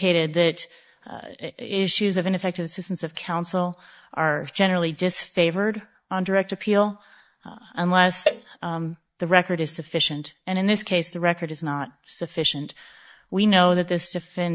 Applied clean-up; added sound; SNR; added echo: neural mask model DeepFilterNet 3.